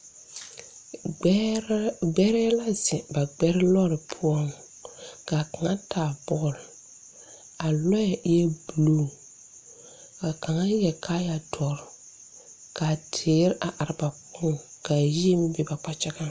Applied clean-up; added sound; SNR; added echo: none; none; none; none.